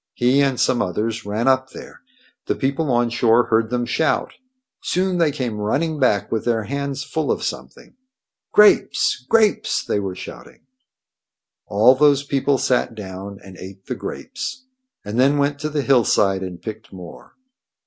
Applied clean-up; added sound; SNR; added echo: none; none; none; none.